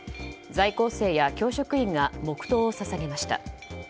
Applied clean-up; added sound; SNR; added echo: none; none; none; none.